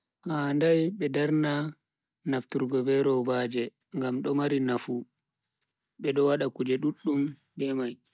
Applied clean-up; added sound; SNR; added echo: none; none; none; none.